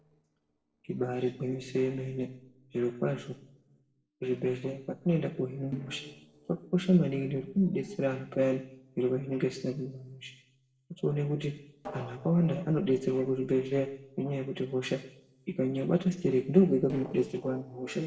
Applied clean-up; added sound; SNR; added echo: neural separator model SepFormer DNS4.